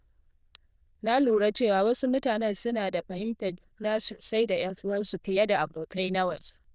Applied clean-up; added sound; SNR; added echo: neural diffusion model UNIVERSE++.